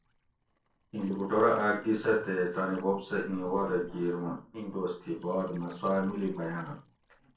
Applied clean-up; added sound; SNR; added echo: neural separator model SepFormer DNS4.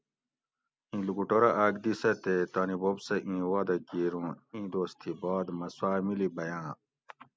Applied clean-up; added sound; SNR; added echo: none; none; none; none.